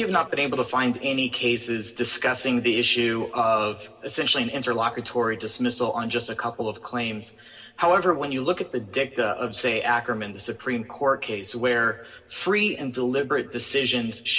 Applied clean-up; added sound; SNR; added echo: none; none; none; reverberation time 2.9 s.